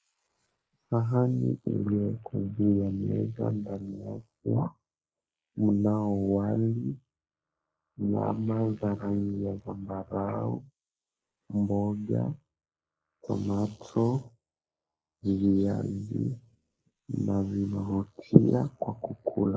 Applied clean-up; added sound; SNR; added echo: neural mask model Resemble Enhance denoiser.